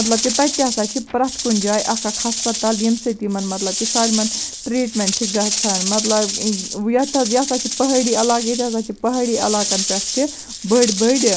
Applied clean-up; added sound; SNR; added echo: none; Rattle / Rattle (instrument); 4 dB; none.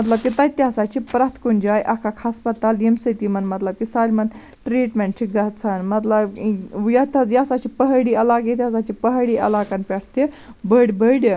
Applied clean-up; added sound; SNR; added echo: none; none; none; none.